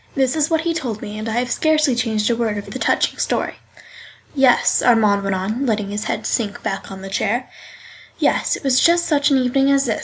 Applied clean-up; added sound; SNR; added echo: none; none; none; none.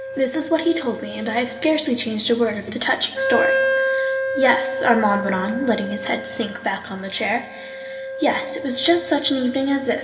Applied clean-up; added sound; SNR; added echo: none; Wind instrument, woodwind instrument; 5 dB; reverberation time 1.9 s.